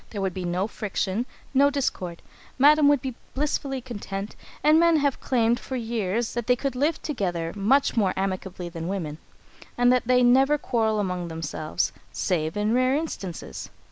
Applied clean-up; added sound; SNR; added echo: none; none; none; none.